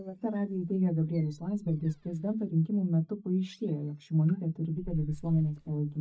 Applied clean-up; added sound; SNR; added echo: neural mask model DeepFilterNet 3.